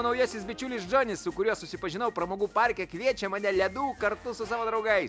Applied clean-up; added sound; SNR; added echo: none; none; none; none.